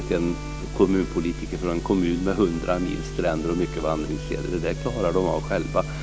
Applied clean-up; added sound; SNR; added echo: none; Bowed string instrument; 18 dB; none.